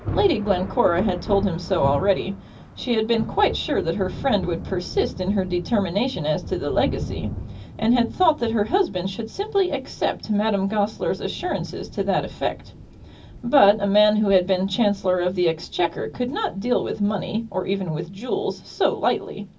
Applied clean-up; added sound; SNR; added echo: none; Thunder; 13 dB; reverberation time 0.4 s.